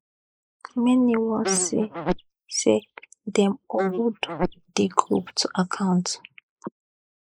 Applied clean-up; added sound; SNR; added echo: neural mask model Resemble Enhance denoiser.